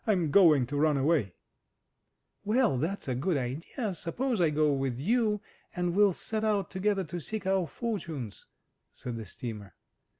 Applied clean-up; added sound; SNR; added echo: none; none; none; none.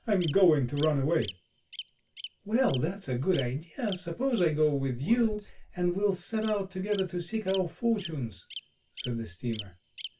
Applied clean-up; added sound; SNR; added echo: none; Bird vocalization, bird call, bird song; 16 dB; reverberation time 0.2 s.